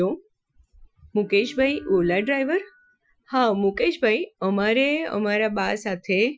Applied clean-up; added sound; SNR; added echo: classical method Wiener filter.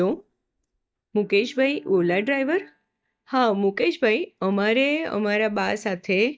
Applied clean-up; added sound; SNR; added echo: neural mask model DeepFilterNet 3.